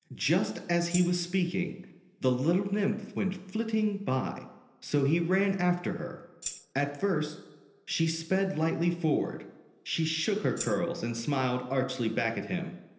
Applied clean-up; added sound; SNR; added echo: none; Tambourine; 11 dB; reverberation time 0.8 s.